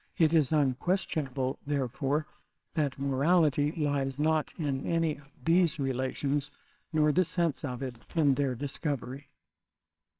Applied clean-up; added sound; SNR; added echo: neural separator model SepFormer WHAMR!.